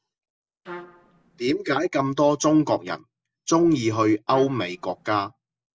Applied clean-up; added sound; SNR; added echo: none; Trumpet; 18 dB; none.